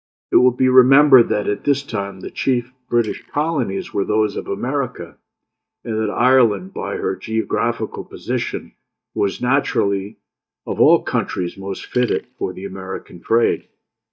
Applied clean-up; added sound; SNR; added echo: neural mask model DeepFilterNet 3.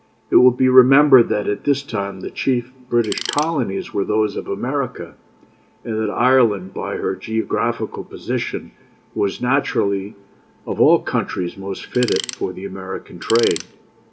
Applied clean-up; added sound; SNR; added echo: none; Tools; 10 dB; reverberation time 0.3 s.